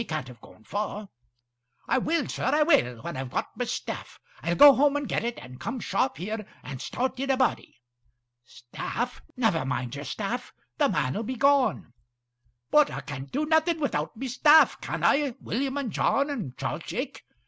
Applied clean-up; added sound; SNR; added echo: none; none; none; none.